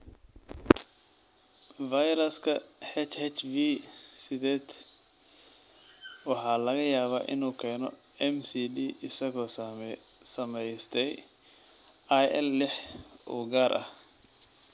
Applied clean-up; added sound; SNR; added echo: none; none; none; none.